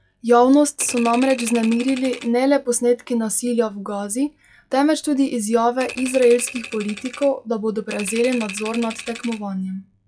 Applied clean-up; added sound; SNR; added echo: classical method log-MMSE.